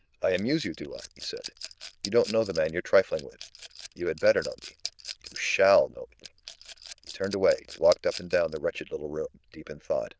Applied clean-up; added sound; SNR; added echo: neural diffusion model UNIVERSE++.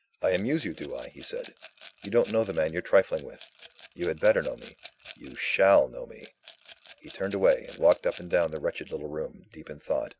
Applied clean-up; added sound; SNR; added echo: none; Rattle / Glass; 15 dB; none.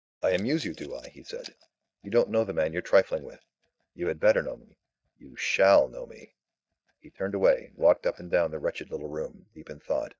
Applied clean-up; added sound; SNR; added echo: neural mask model DeepFilterNet 3.